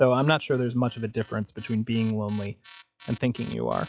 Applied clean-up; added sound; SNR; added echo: classical method log-MMSE.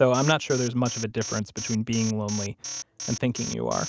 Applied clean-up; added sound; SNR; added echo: none; Alarm; 10 dB; none.